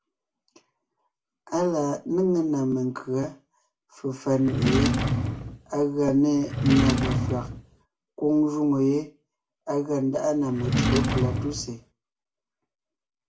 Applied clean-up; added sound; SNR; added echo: none; Drawer open or close; -1 dB; reverberation time 0.2 s.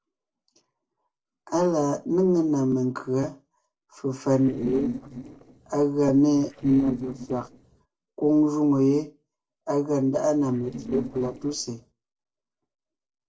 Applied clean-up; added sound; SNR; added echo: neural separator model SepFormer DNS4.